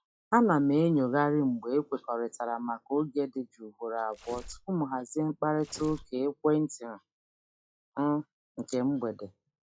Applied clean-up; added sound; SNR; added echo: classical method log-MMSE.